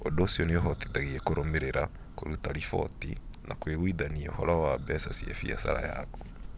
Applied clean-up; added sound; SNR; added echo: none; Church bell; 10 dB; none.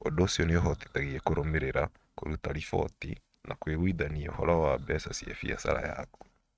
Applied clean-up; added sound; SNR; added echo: neural mask model RNNoise.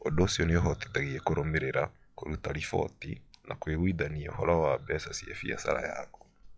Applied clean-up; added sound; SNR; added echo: classical method log-MMSE.